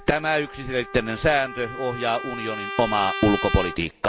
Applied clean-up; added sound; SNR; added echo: none; Trumpet; 9 dB; none.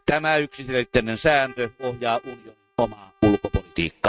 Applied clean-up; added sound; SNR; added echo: neural mask model RNNoise.